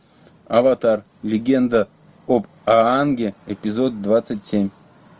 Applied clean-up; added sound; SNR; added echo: none; none; none; none.